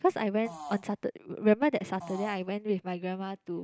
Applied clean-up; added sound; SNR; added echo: none; Fart; 15 dB; none.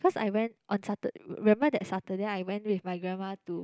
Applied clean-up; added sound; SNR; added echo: none; none; none; none.